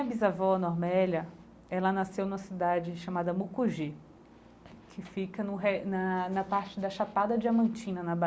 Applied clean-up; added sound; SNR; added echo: none; none; none; none.